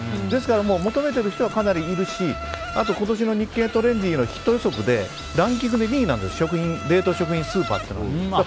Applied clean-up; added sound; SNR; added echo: none; Insect; 13 dB; none.